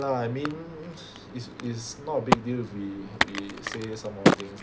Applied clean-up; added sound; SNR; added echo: none; Crack; -3 dB; none.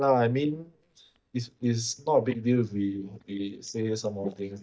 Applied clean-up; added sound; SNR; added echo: neural mask model DeepFilterNet 3.